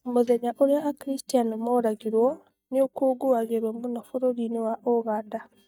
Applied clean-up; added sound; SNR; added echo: neural mask model DeepFilterNet 3.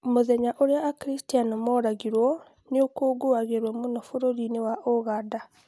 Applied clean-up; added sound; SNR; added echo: none; none; none; none.